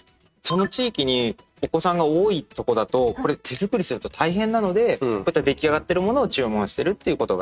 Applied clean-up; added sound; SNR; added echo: neural mask model RNNoise.